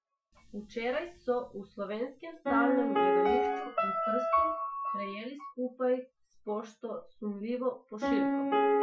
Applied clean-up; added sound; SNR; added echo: classical method Wiener filter.